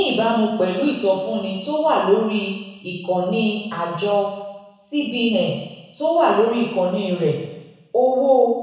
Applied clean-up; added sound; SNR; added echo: none; none; none; reverberation time 1.0 s.